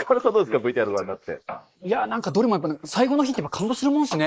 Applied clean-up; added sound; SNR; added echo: neural mask model Resemble Enhance denoiser.